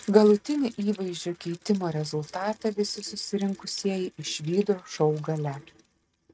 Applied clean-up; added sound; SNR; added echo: neural mask model RNNoise.